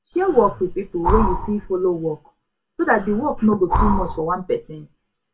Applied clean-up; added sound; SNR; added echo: none; Breathing; 4 dB; reverberation time 0.2 s.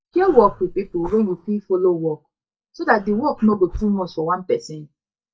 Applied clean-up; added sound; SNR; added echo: neural mask model DeepFilterNet 3.